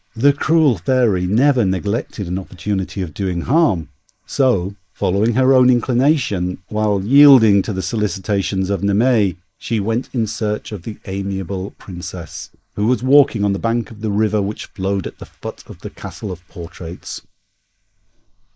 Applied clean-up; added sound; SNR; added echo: neural mask model Resemble Enhance denoiser.